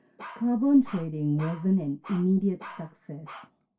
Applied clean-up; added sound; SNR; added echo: none; Bark; 19 dB; reverberation time 0.2 s.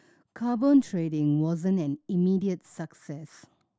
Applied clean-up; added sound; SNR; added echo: none; none; none; none.